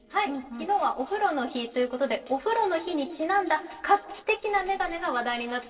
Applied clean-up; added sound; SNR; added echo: neural separator model SepFormer DNS4.